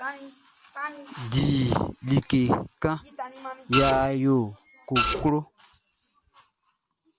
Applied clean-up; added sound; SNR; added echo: none; Printer; -3 dB; none.